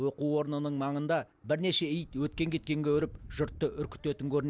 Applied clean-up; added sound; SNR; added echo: none; none; none; none.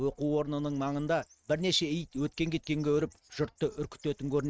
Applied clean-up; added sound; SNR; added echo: neural mask model RNNoise.